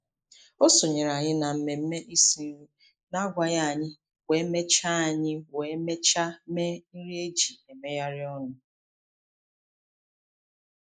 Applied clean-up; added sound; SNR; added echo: neural mask model Resemble Enhance denoiser.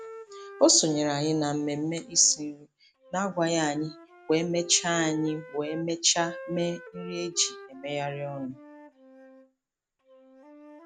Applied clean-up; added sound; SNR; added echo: none; Wind instrument, woodwind instrument; 18 dB; none.